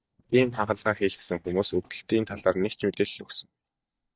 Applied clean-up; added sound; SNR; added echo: neural mask model DeepFilterNet 3.